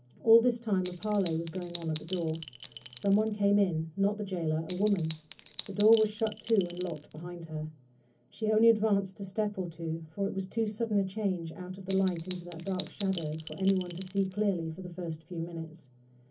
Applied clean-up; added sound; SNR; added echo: none; Chink, clink; 18 dB; reverberation time 0.3 s.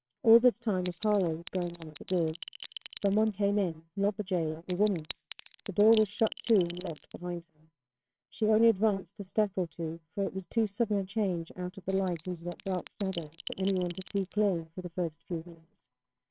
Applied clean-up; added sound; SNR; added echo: neural separator model SepFormer WHAMR!.